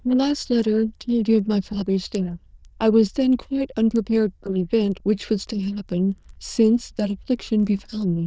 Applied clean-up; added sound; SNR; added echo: neural diffusion model UNIVERSE++.